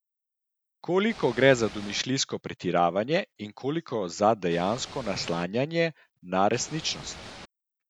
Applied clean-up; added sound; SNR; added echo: none; Ocean / Boat, Water vehicle; 16 dB; none.